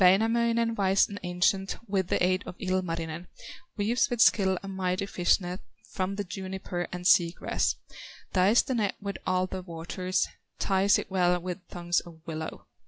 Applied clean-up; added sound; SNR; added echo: none; none; none; none.